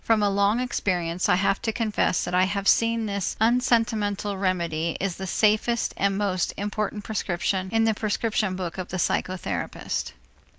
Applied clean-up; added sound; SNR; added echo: none; none; none; none.